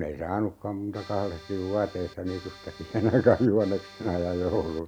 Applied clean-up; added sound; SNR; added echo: none; Accordion; 19 dB; none.